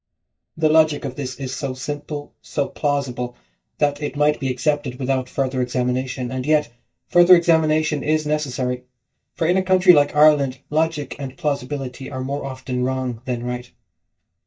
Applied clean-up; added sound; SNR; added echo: neural mask model DeepFilterNet 3.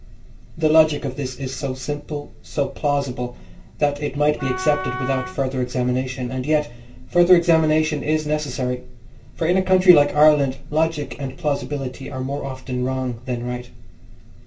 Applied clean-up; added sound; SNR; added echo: none; Wind instrument, woodwind instrument; 10 dB; reverberation time 0.2 s.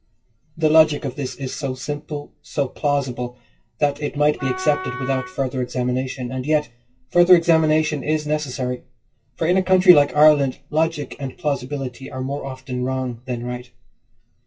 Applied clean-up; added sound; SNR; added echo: classical method WPE with log-MMSE.